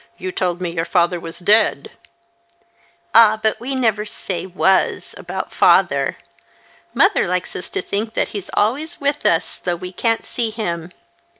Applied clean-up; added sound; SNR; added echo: none; none; none; none.